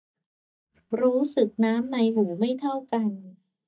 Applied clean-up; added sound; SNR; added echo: neural mask model DeepFilterNet 3.